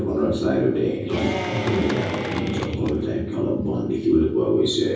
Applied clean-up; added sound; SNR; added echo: none; Applause / Cheering; 8 dB; reverberation time 0.6 s.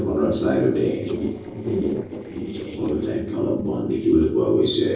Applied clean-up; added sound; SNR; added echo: neural separator model SepFormer DNS4.